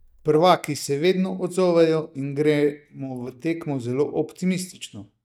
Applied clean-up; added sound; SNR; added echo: neural mask model DeepFilterNet 3.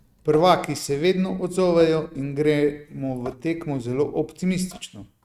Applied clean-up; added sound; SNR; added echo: neural mask model RNNoise.